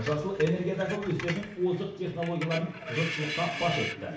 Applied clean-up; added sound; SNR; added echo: none; Screech; 8 dB; reverberation time 0.6 s.